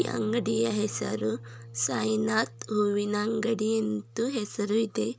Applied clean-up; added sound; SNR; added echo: none; Acoustic guitar; 17 dB; none.